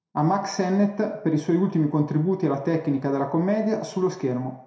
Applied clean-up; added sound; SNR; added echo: none; none; none; reverberation time 0.5 s.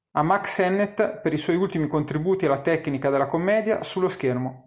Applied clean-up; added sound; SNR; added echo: none; none; none; none.